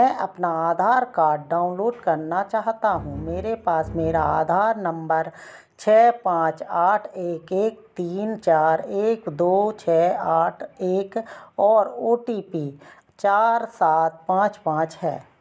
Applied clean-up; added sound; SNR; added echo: none; Bowed string instrument; 15 dB; none.